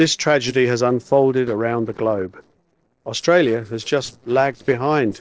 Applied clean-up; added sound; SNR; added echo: neural separator model SepFormer DNS4.